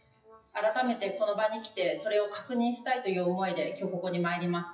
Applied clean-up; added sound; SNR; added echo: classical method WPE with log-MMSE.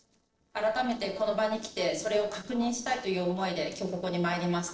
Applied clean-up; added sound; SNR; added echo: neural separator model SepFormer DNS4.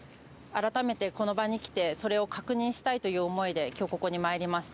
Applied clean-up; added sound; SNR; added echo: none; none; none; none.